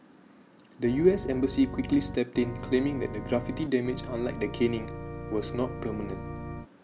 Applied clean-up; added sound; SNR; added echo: none; Organ; 9 dB; none.